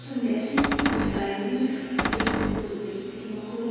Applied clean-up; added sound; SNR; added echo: none; Cupboard open or close; -2 dB; reverberation time 2.0 s.